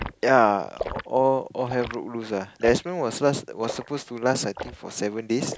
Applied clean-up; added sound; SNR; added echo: none; Liquid; 14 dB; none.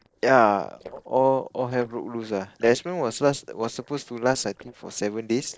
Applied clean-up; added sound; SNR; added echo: neural separator model SepFormer DNS4.